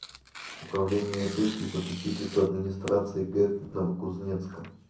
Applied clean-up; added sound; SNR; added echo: none; Tearing; 15 dB; reverberation time 0.6 s.